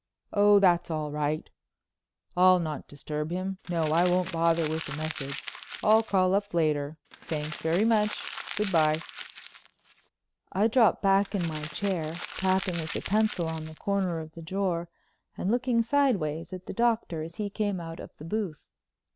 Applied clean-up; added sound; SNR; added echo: none; Crumpling, crinkling; 12 dB; none.